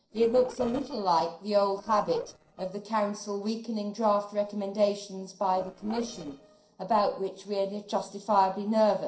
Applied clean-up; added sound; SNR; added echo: neural separator model SepFormer DNS4.